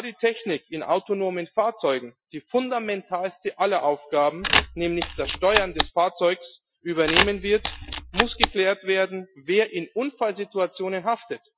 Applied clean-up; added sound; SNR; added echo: classical method Wiener filter.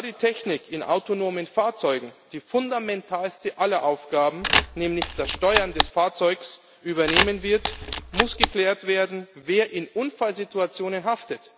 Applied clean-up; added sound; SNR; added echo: none; Camera; 0 dB; none.